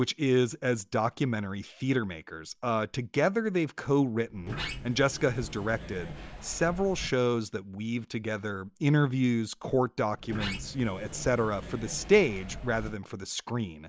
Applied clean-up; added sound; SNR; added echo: none; Sliding door; 11 dB; none.